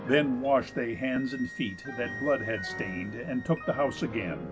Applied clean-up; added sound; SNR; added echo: none; Piano + Wind instrument, woodwind instrument; 11 dB; none.